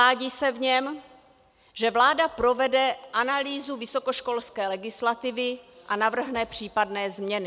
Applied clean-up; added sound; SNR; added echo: none; none; none; none.